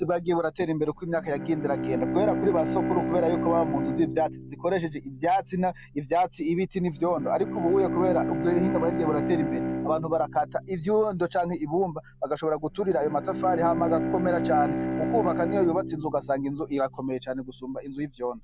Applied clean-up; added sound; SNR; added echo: none; Bowed string instrument; 5 dB; none.